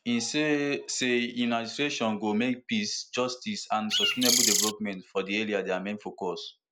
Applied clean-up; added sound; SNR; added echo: none; Bird; -5 dB; none.